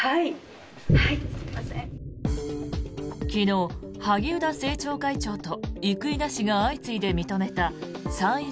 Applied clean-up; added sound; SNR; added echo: none; Boom; 6 dB; none.